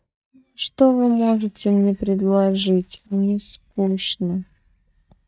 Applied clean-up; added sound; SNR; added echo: neural mask model DeepFilterNet 3.